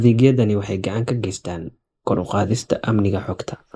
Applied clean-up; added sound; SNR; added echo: neural mask model Resemble Enhance denoiser.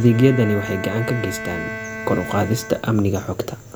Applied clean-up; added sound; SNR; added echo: none; Bowed string instrument; 11 dB; none.